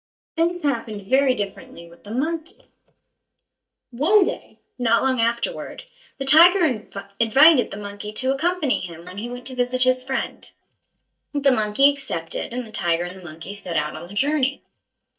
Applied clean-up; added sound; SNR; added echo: neural mask model DeepFilterNet 3.